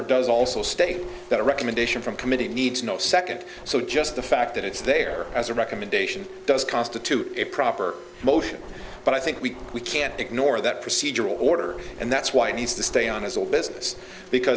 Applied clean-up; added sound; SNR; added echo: none; Scratching (performance technique); 18 dB; none.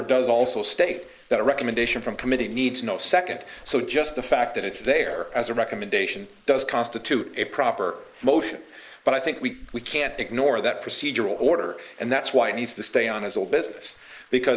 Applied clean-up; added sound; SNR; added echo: neural mask model Resemble Enhance denoiser.